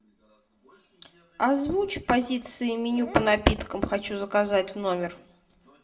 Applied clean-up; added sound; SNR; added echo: none; none; none; reverberation time 0.4 s.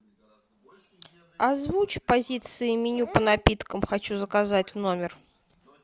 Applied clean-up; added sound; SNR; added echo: none; none; none; none.